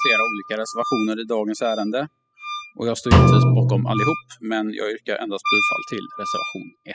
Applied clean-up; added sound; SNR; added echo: classical method spectral subtraction.